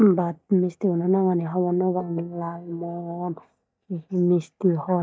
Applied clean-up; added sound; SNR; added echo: neural mask model DeepFilterNet 3.